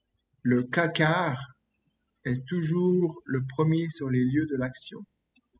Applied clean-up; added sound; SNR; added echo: classical method spectral subtraction.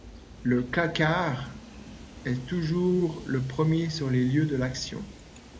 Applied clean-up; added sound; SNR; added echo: none; Train; 17 dB; none.